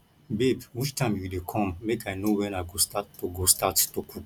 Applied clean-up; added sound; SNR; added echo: none; none; none; none.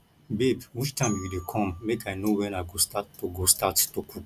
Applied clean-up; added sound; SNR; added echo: none; Glockenspiel; 17 dB; none.